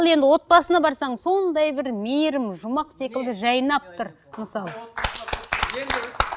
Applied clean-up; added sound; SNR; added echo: none; none; none; none.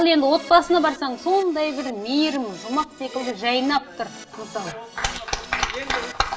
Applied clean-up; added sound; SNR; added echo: none; Keyboard (musical); 18 dB; reverberation time 2.6 s.